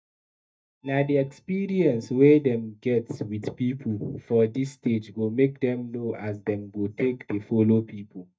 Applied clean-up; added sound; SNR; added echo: neural mask model DeepFilterNet 3.